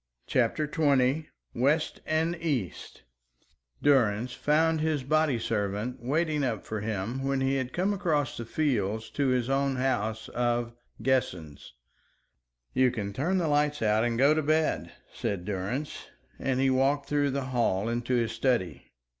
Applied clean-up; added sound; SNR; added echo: none; none; none; none.